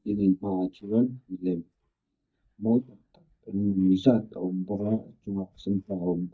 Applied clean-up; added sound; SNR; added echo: neural mask model DeepFilterNet 3.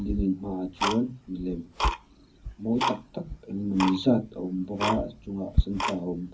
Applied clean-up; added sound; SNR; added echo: none; Tick-tock; 2 dB; reverberation time 0.4 s.